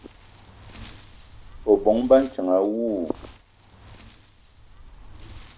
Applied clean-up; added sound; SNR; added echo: none; Wind; 19 dB; none.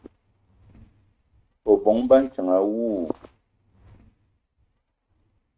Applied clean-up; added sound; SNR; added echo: neural mask model RNNoise.